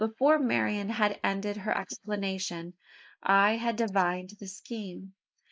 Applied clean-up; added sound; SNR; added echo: neural mask model Resemble Enhance denoiser.